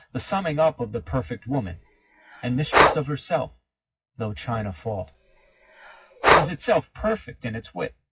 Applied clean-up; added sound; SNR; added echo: classical method WPE with log-MMSE.